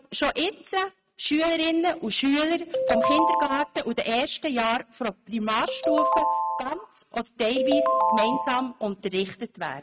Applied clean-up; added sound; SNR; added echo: neural mask model RNNoise.